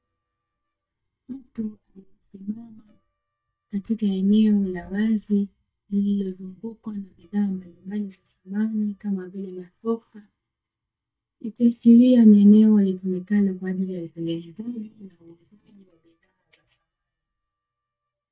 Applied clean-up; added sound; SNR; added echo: neural mask model DeepFilterNet 3.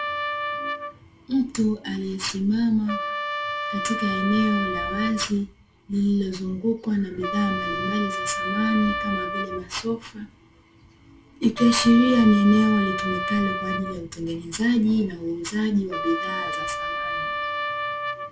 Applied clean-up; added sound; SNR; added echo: none; Trumpet; 6 dB; reverberation time 0.2 s.